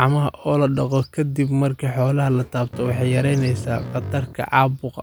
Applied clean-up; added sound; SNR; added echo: none; Bass guitar; 10 dB; none.